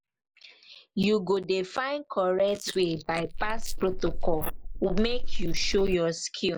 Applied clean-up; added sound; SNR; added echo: neural mask model Resemble Enhance denoiser.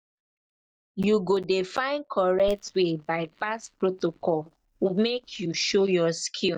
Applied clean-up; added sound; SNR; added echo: neural mask model DeepFilterNet 3.